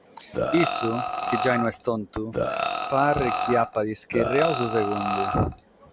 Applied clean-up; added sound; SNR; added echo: none; Burping, eructation; 1 dB; none.